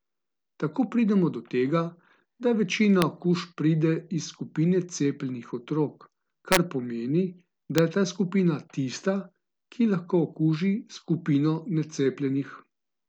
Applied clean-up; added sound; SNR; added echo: none; none; none; none.